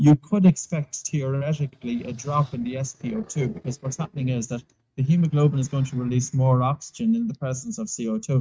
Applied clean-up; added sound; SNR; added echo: neural mask model RNNoise.